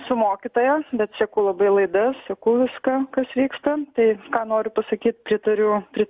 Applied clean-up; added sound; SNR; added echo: none; none; none; none.